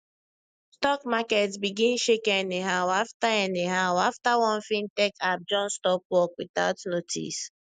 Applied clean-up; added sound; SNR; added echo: none; none; none; none.